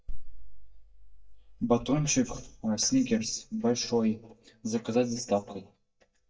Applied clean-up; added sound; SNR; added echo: neural mask model DeepFilterNet 3.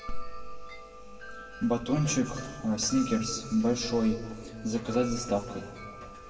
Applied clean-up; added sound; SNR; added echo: none; Wind chime; 15 dB; reverberation time 1.6 s.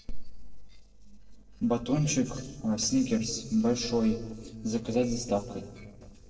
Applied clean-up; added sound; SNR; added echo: neural separator model SepFormer DNS4.